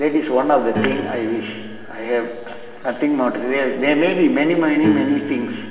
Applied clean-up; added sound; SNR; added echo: none; Piano; 12 dB; reverberation time 2.8 s.